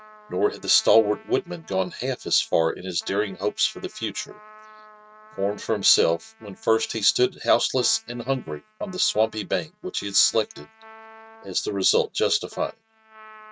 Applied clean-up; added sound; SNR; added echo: neural mask model RNNoise.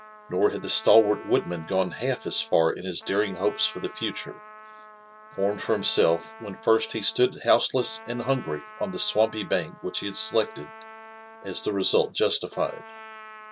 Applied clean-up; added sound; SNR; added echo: none; Trumpet; 19 dB; none.